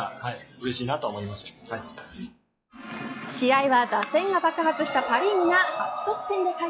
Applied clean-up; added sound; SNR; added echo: classical method log-MMSE.